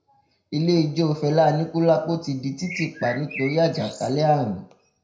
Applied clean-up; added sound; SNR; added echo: none; Bird; 13 dB; reverberation time 0.5 s.